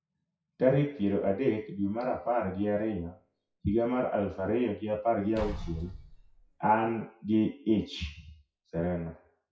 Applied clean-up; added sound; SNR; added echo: classical method WPE with log-MMSE.